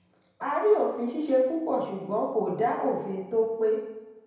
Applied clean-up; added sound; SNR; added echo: none; none; none; reverberation time 0.9 s.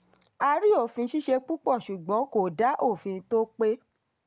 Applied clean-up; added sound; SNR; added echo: none; none; none; none.